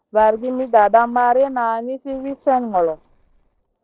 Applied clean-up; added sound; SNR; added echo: neural separator model SepFormer DNS4.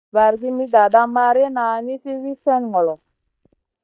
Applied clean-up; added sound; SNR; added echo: neural mask model DeepFilterNet 3.